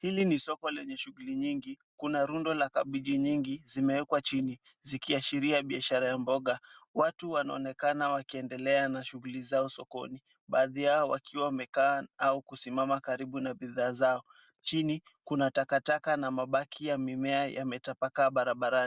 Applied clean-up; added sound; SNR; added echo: none; none; none; none.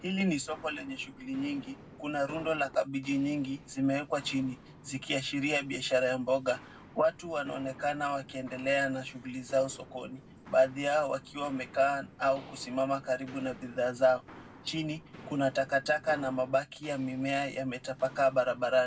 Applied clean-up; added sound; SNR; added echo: none; Walk, footsteps; 19 dB; reverberation time 0.3 s.